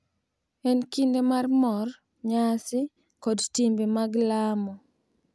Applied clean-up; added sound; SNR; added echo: none; none; none; none.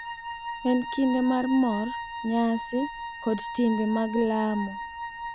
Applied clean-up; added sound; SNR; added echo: none; Wind instrument, woodwind instrument; 9 dB; none.